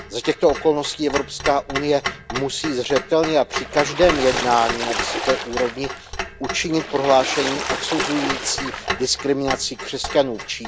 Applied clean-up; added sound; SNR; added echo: none; Water / Splash, splatter + Clock; 6 dB; none.